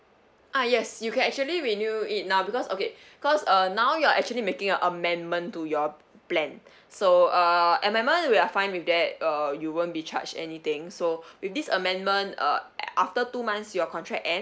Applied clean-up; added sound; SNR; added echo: none; none; none; none.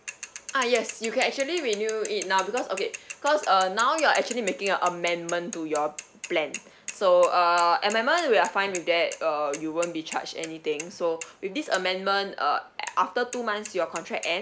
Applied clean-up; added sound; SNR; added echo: none; Mechanisms / Bicycle; 15 dB; none.